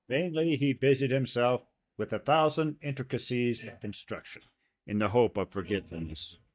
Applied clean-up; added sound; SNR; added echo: neural mask model DeepFilterNet 3.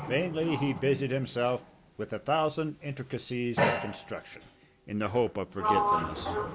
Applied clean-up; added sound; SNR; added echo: none; Sliding door; 3 dB; none.